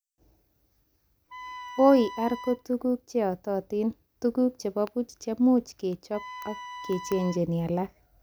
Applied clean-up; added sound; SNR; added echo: none; Wind instrument, woodwind instrument; 13 dB; none.